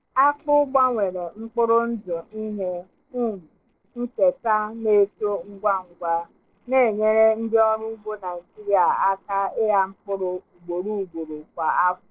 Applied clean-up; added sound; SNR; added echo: neural separator model SepFormer DNS4.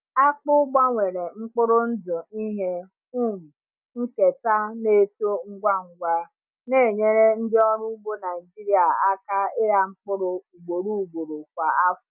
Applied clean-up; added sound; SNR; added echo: none; none; none; none.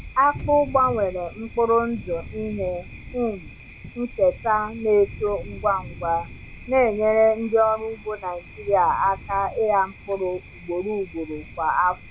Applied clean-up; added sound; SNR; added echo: none; Thunder; 15 dB; none.